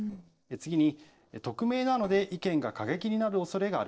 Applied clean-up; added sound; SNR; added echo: neural separator model SepFormer DNS4.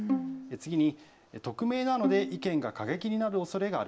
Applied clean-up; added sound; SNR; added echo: none; Bowed string instrument; 7 dB; none.